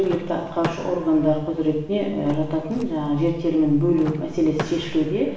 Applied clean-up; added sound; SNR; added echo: none; Door / Car; 15 dB; reverberation time 0.7 s.